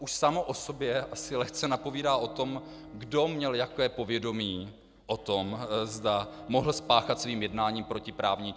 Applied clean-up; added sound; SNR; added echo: none; Bowed string instrument; 19 dB; none.